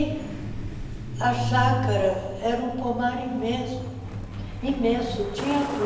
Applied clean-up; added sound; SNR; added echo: none; Truck; 4 dB; reverberation time 1.0 s.